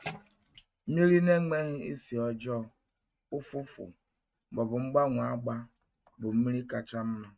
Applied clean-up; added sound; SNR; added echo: neural mask model RNNoise.